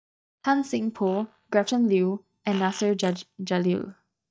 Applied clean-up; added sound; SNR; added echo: neural mask model DeepFilterNet 3.